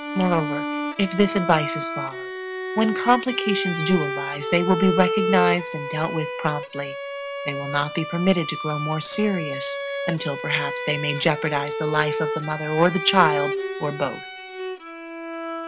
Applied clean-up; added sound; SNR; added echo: none; Bowed string instrument; 4 dB; none.